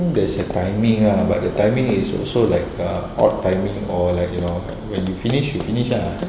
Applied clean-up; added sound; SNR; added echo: none; Run; 17 dB; none.